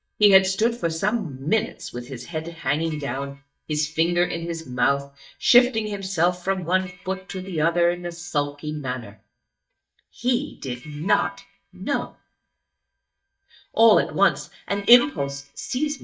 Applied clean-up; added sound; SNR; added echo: neural mask model DeepFilterNet 3.